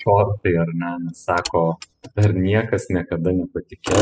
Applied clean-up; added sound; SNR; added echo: classical method spectral subtraction.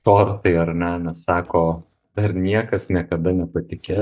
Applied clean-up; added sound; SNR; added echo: neural mask model DeepFilterNet 3.